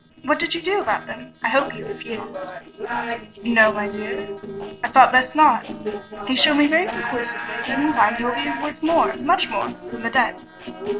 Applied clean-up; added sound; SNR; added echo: neural separator model SepFormer DNS4.